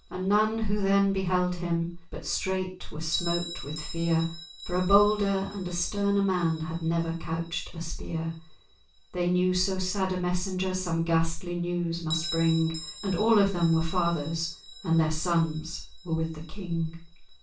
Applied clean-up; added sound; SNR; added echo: none; Bell; 17 dB; reverberation time 0.3 s.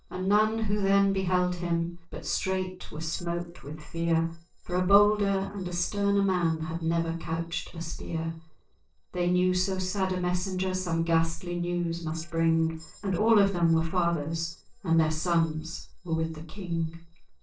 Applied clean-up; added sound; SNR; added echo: neural separator model SepFormer DNS4.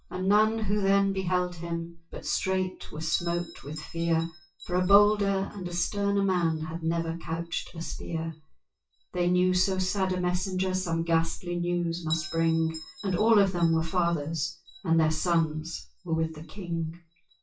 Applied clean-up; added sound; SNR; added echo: classical method WPE with log-MMSE.